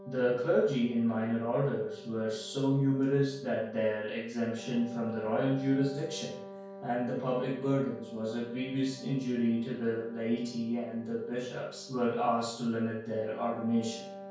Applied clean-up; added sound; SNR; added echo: none; Wind instrument, woodwind instrument; 16 dB; reverberation time 0.5 s.